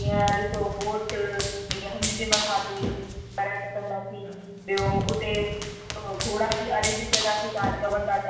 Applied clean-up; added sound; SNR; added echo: none; Run; 3 dB; reverberation time 1.1 s.